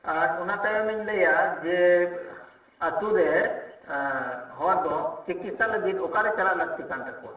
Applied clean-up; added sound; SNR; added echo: none; none; none; reverberation time 0.8 s.